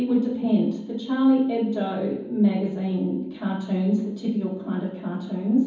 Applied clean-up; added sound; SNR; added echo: none; none; none; reverberation time 0.9 s.